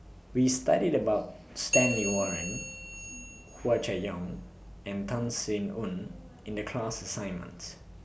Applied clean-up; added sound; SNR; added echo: none; Bell; 4 dB; none.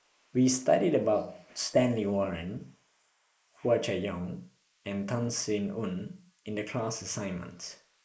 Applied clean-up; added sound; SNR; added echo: neural mask model Resemble Enhance denoiser.